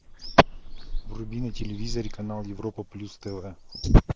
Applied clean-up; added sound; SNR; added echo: neural mask model Resemble Enhance denoiser.